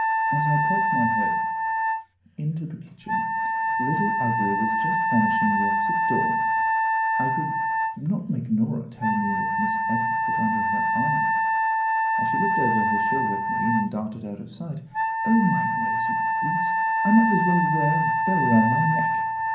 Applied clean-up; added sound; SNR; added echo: none; Wind instrument, woodwind instrument; -4 dB; reverberation time 0.6 s.